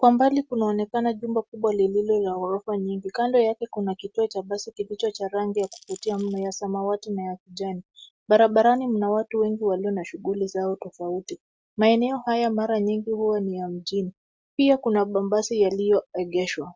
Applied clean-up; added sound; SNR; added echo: neural mask model RNNoise.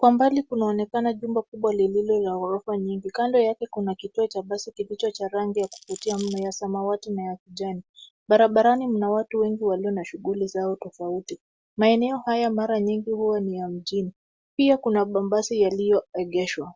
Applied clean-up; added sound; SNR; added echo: none; Rattle; 19 dB; none.